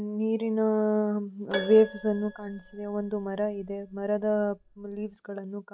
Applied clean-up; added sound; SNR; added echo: none; Keyboard (musical); 14 dB; none.